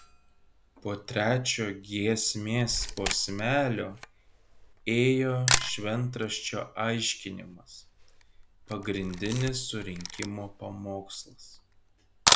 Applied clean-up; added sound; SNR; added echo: none; Camera; 4 dB; none.